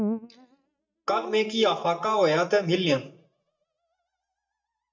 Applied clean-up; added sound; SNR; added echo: neural mask model DeepFilterNet 3.